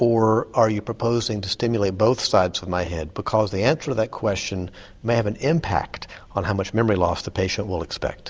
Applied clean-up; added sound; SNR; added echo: none; none; none; none.